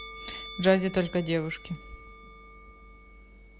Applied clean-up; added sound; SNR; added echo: none; Musical instrument; 16 dB; none.